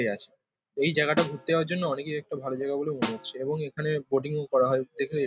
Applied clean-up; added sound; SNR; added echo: none; Snare drum; 10 dB; none.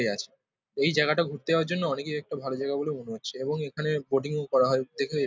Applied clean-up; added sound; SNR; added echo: none; none; none; none.